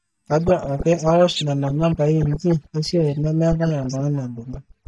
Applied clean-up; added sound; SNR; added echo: neural mask model DeepFilterNet 3.